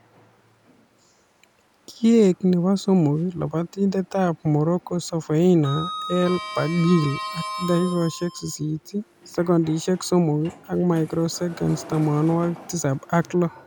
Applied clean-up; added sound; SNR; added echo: none; Sliding door; 16 dB; none.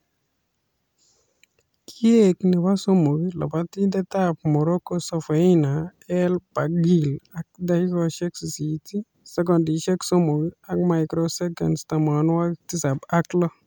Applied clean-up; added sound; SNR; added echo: none; none; none; none.